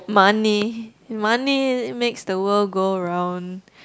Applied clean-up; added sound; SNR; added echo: none; none; none; none.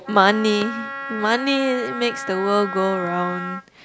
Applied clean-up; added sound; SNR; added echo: none; Wind instrument, woodwind instrument; 9 dB; none.